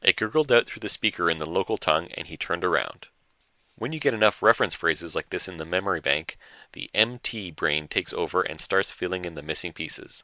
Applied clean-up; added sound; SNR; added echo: none; none; none; none.